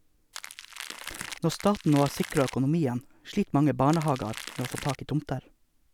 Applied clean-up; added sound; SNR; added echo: none; Crackle; 13 dB; none.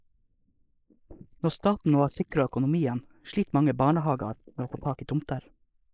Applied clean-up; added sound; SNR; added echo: neural mask model Resemble Enhance denoiser.